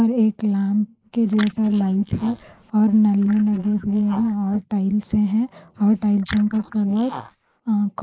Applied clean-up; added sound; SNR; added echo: neural mask model Resemble Enhance denoiser.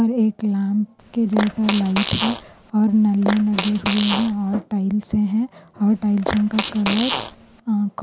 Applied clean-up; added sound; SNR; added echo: none; Fart; 8 dB; none.